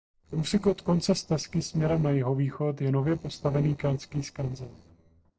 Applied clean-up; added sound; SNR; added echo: neural separator model SepFormer DNS4.